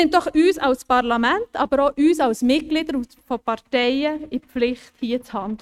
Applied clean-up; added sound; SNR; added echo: neural mask model RNNoise.